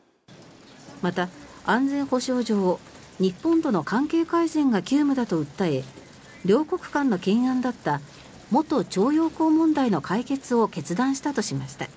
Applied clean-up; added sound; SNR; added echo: none; none; none; none.